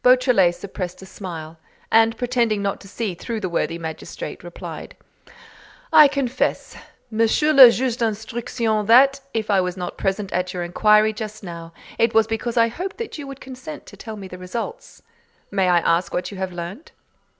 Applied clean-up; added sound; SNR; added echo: none; none; none; none.